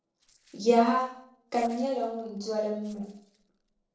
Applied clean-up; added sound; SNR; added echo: neural separator model SepFormer DNS4.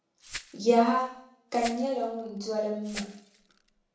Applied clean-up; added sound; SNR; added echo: none; Glass; 18 dB; reverberation time 0.7 s.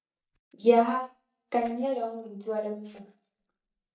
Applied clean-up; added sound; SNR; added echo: neural mask model DeepFilterNet 3.